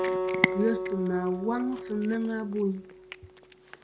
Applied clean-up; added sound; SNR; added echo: none; Cat + Acoustic guitar; 2 dB; none.